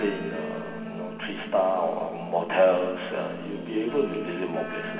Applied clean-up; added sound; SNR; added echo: none; Guitar; 10 dB; reverberation time 2.4 s.